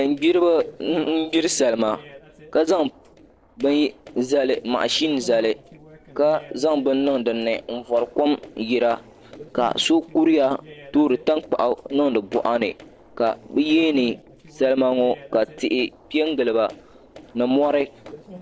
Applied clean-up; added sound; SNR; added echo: neural separator model SepFormer DNS4.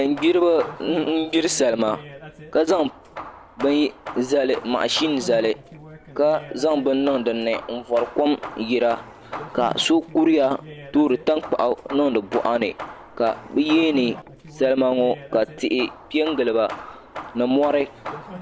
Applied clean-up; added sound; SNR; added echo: none; Hammer / Wood; 16 dB; none.